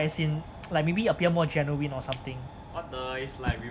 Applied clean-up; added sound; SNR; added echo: none; none; none; none.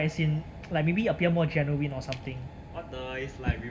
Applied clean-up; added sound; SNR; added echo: none; none; none; reverberation time 2.1 s.